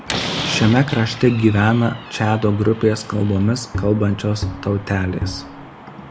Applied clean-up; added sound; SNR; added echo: none; Bowed string instrument + Slam; 10 dB; none.